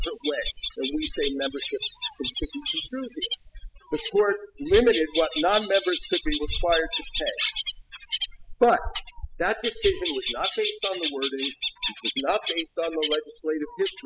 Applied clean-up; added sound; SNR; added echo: classical method spectral subtraction.